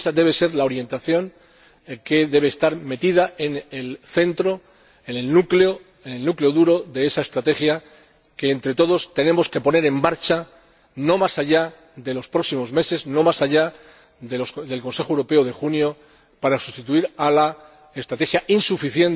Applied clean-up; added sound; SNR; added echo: none; none; none; none.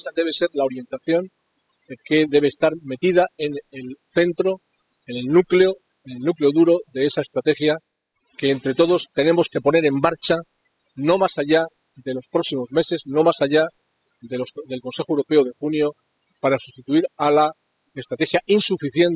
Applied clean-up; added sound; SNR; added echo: classical method spectral subtraction.